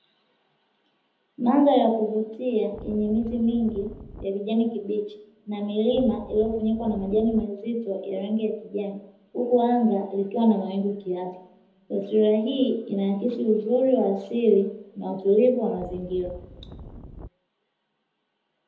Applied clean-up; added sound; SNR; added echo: none; Wind; 16 dB; reverberation time 0.8 s.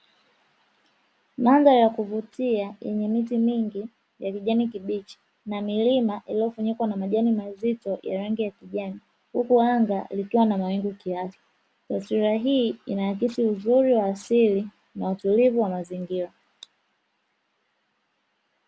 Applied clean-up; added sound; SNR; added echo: none; none; none; none.